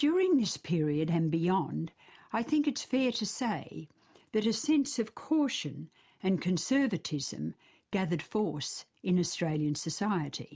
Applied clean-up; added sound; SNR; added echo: none; none; none; none.